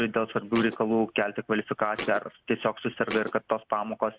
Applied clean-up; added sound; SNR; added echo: none; Thump, thud; 10 dB; none.